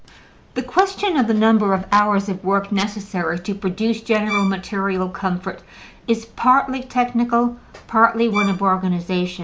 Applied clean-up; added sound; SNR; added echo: none; Bowed string instrument; 10 dB; none.